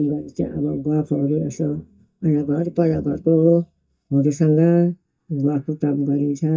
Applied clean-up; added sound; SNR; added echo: neural mask model DeepFilterNet 3.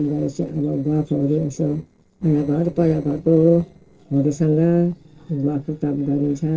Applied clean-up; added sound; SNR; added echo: neural separator model SepFormer DNS4.